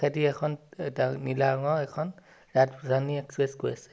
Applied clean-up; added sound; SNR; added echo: none; none; none; none.